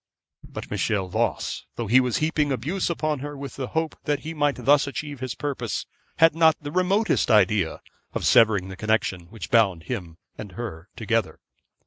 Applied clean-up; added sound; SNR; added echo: neural mask model RNNoise.